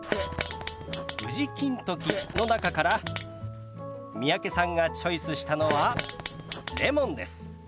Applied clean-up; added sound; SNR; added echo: none; Fart; 3 dB; none.